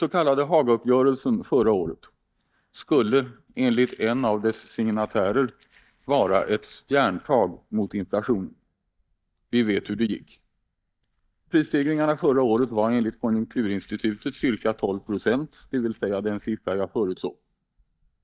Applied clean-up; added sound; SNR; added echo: neural mask model DeepFilterNet 3.